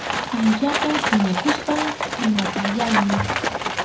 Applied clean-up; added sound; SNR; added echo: none; Livestock, farm animals, working animals; 1 dB; reverberation time 0.5 s.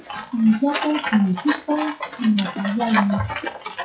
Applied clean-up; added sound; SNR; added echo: classical method WPE with log-MMSE.